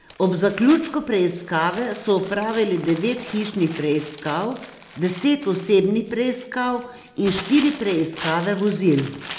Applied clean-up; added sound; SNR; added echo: none; Crumpling, crinkling; 17 dB; none.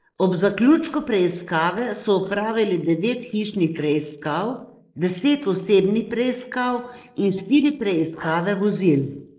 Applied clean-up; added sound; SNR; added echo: neural mask model Resemble Enhance denoiser.